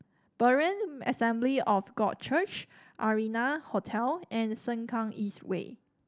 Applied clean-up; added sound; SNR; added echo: none; none; none; none.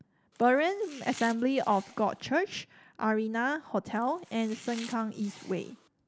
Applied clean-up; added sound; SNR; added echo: none; Domestic sounds, home sounds; 19 dB; none.